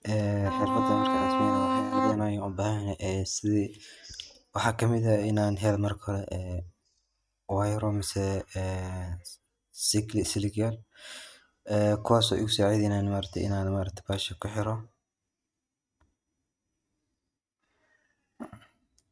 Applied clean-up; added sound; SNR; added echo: neural mask model RNNoise.